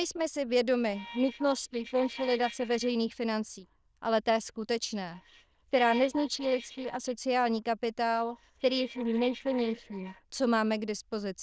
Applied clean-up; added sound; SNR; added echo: neural diffusion model UNIVERSE++.